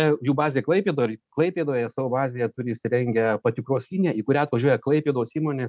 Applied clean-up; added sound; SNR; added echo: none; none; none; none.